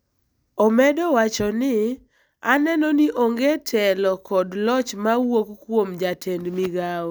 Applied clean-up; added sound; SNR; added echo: none; none; none; none.